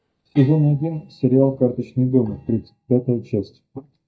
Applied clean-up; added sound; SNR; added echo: neural mask model DeepFilterNet 3.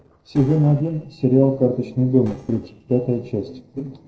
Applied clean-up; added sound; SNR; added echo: neural separator model SepFormer DNS4.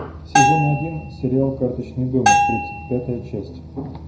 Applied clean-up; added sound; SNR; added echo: none; Bell; -1 dB; reverberation time 0.5 s.